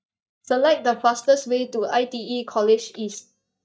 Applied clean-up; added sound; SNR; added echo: neural mask model DeepFilterNet 3.